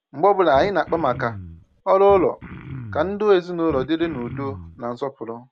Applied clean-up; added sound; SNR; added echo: none; Cough; 15 dB; none.